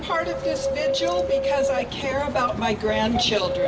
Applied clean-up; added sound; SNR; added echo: none; none; none; none.